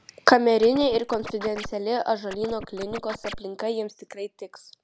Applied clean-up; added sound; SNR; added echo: none; Scratching (performance technique); 13 dB; none.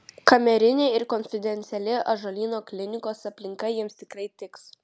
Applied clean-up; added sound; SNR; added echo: none; none; none; none.